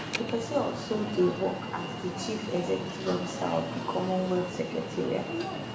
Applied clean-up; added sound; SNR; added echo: none; Alarm; 5 dB; reverberation time 0.8 s.